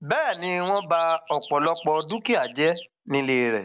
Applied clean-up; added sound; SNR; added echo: none; Alarm / Car; 11 dB; none.